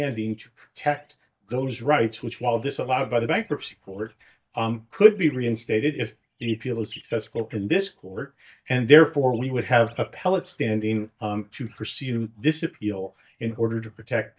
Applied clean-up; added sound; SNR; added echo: neural mask model DeepFilterNet 3.